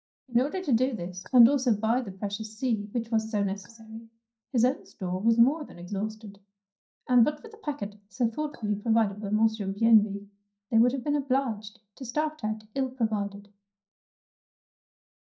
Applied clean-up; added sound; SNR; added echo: neural mask model DeepFilterNet 3.